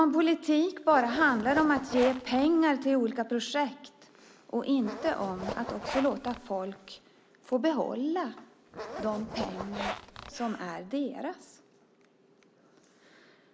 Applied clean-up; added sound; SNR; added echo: none; Zipper (clothing); 10 dB; none.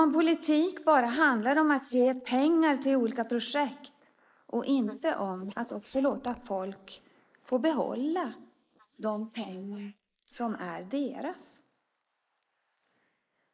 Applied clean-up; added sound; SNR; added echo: neural mask model Resemble Enhance denoiser.